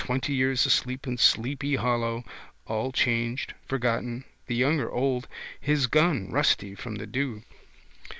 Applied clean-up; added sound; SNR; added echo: none; none; none; none.